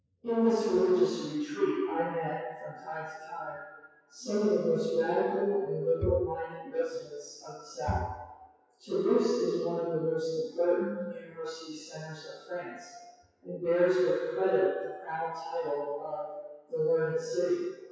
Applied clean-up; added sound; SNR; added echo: classical method WPE with log-MMSE.